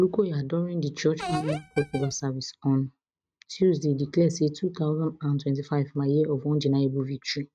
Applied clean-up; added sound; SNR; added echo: neural mask model RNNoise.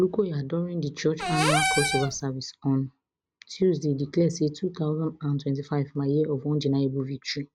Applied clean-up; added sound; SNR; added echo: none; Cupboard open or close / Door; 0 dB; none.